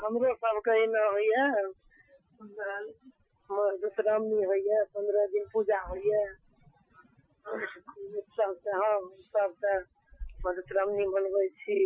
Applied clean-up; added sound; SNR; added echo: classical method Wiener filter.